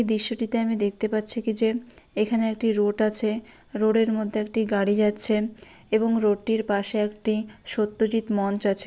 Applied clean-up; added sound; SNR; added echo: none; none; none; none.